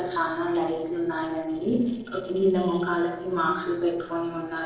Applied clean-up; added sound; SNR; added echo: neural separator model SepFormer DNS4.